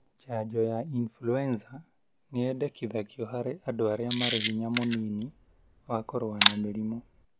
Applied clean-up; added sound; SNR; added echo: none; Camera; 1 dB; none.